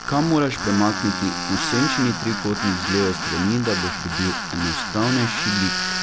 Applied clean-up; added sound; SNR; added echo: none; Tools; 3 dB; none.